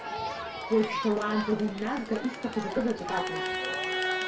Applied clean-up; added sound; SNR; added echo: none; Crowd; 3 dB; reverberation time 0.3 s.